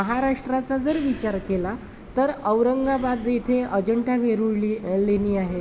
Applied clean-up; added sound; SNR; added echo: none; none; none; none.